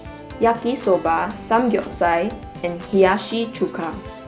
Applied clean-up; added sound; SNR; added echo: none; Organ; 15 dB; none.